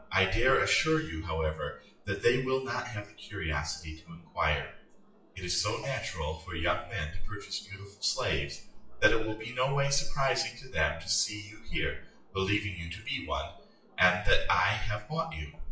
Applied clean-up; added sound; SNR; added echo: classical method WPE with log-MMSE.